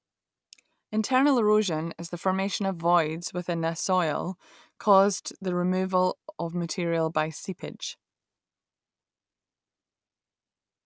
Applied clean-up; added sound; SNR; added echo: none; none; none; none.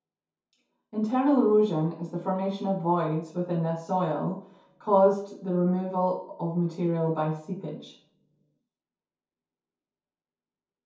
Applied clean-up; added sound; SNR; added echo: none; none; none; reverberation time 0.6 s.